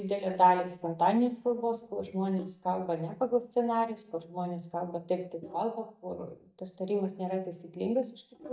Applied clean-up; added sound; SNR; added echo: neural mask model DeepFilterNet 3.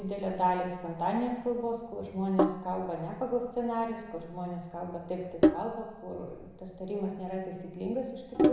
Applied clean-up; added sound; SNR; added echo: none; Sink (filling or washing); 1 dB; reverberation time 1.0 s.